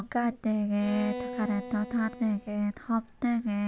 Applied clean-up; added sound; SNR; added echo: none; Bowed string instrument; 12 dB; none.